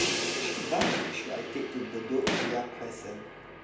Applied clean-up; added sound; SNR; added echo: none; Crash cymbal + Gunshot, gunfire; -2 dB; none.